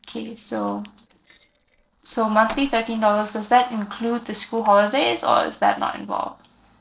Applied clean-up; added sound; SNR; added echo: neural separator model SepFormer DNS4.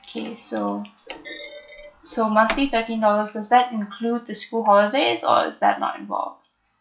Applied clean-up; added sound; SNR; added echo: classical method log-MMSE.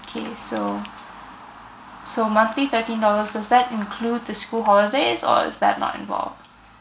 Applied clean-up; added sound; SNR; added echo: none; none; none; none.